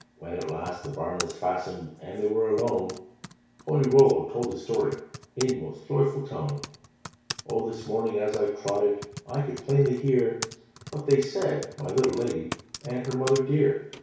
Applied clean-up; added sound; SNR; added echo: none; Typing; 16 dB; reverberation time 0.6 s.